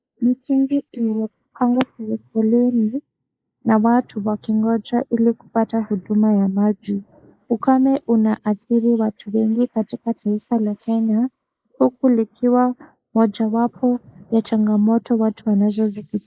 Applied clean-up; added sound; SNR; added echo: neural mask model Resemble Enhance denoiser.